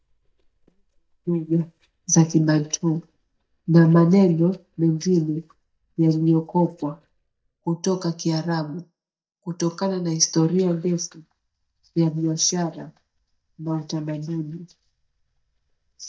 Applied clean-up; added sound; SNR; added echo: neural mask model DeepFilterNet 3.